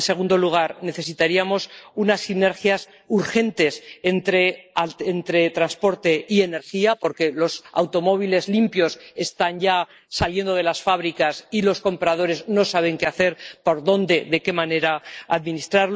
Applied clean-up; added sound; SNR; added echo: neural mask model Resemble Enhance denoiser.